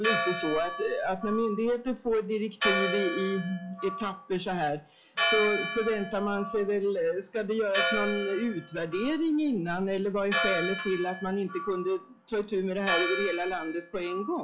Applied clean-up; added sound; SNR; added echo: classical method log-MMSE.